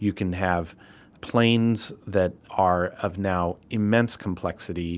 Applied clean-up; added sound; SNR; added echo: none; none; none; none.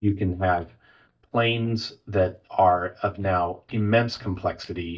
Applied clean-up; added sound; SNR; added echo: neural mask model DeepFilterNet 3.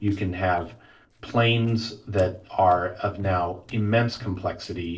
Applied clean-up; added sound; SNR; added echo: neural separator model SepFormer DNS4.